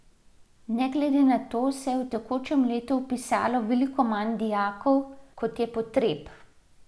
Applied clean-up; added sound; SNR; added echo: none; none; none; none.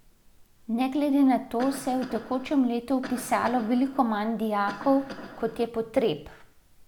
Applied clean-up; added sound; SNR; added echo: none; Cough; 15 dB; none.